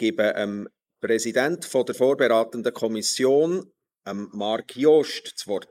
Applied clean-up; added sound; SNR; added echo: neural mask model Resemble Enhance denoiser.